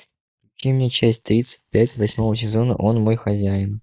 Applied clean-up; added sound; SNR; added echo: neural mask model DeepFilterNet 3.